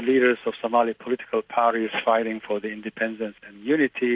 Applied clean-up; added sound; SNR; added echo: none; none; none; none.